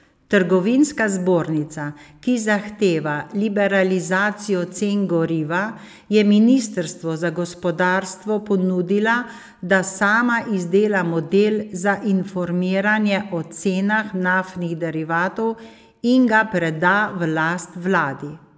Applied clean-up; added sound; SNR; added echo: none; none; none; none.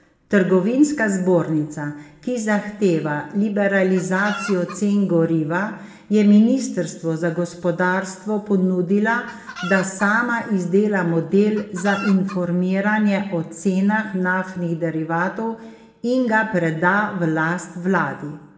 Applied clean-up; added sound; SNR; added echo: none; Chicken, rooster; 14 dB; reverberation time 0.7 s.